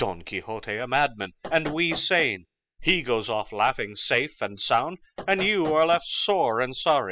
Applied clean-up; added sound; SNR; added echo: classical method spectral subtraction.